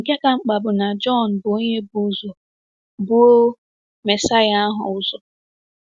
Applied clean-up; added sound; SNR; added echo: none; none; none; none.